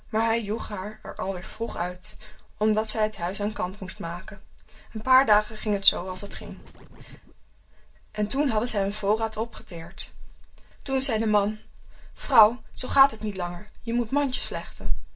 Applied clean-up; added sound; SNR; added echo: none; Scratching (performance technique); 20 dB; reverberation time 0.1 s.